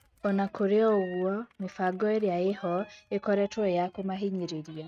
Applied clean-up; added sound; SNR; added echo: neural mask model RNNoise.